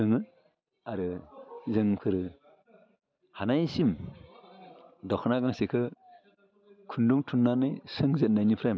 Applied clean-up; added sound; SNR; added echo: none; none; none; none.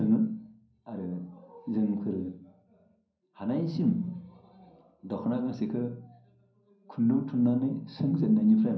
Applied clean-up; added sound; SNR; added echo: none; none; none; reverberation time 0.6 s.